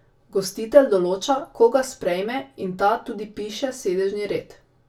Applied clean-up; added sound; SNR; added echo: none; none; none; reverberation time 0.2 s.